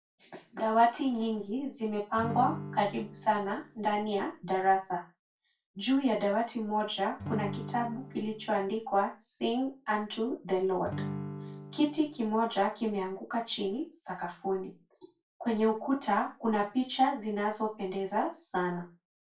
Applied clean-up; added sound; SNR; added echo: none; Acoustic guitar / Strum; 9 dB; reverberation time 0.2 s.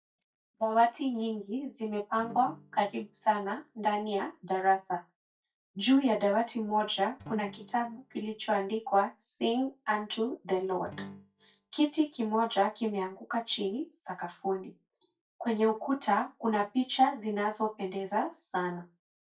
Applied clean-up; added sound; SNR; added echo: neural mask model DeepFilterNet 3.